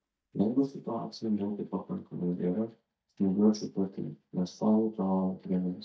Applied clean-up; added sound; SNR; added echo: neural mask model DeepFilterNet 3.